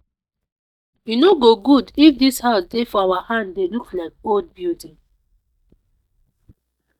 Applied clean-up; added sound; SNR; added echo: neural mask model DeepFilterNet 3.